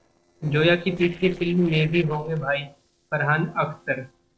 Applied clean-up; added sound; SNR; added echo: neural separator model SepFormer DNS4.